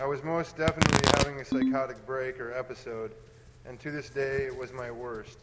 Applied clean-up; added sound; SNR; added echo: none; Ringtone + Tearing; -2 dB; none.